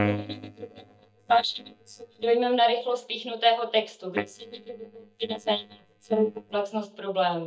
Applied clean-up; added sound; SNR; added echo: neural mask model DeepFilterNet 3.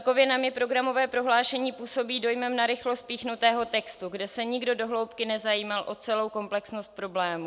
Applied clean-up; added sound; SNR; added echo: none; none; none; none.